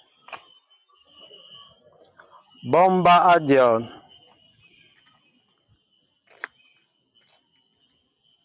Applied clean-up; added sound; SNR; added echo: none; none; none; none.